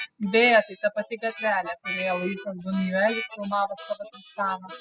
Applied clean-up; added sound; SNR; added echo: classical method spectral subtraction.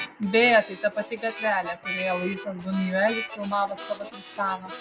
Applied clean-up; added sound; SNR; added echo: none; Harmonica; 11 dB; none.